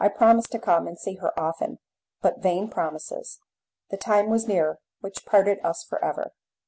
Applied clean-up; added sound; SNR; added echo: none; none; none; none.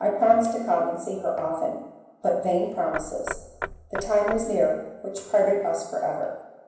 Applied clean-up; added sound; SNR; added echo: none; Knock / Wood; 11 dB; reverberation time 0.9 s.